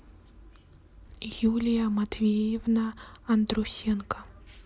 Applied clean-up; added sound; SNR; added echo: none; none; none; none.